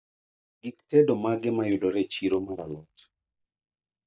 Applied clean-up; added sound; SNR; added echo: neural mask model DeepFilterNet 3.